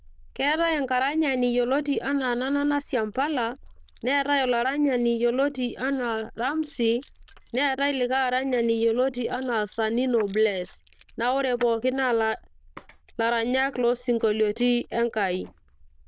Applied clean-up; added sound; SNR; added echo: neural diffusion model UNIVERSE++.